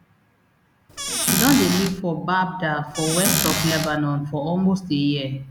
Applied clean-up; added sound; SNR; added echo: none; Squeak / Cupboard open or close; 0 dB; none.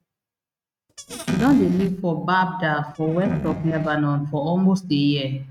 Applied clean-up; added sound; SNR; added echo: neural mask model RNNoise.